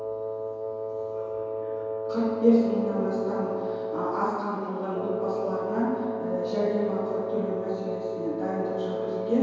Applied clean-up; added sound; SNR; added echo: none; Wind instrument, woodwind instrument; 3 dB; reverberation time 2.2 s.